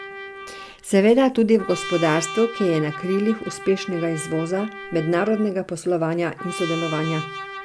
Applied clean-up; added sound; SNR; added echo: none; Trumpet; 12 dB; none.